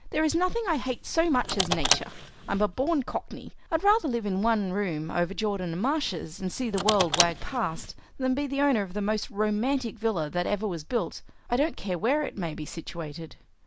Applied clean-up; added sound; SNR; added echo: none; Car; 6 dB; none.